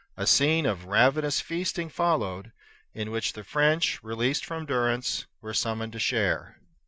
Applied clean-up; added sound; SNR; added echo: none; none; none; none.